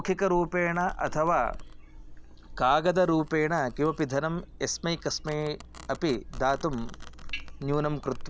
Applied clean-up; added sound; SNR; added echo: none; Domestic sounds, home sounds; 12 dB; none.